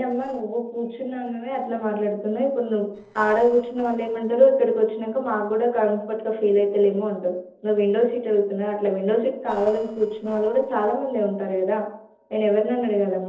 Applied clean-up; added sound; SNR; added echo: neural separator model SepFormer DNS4.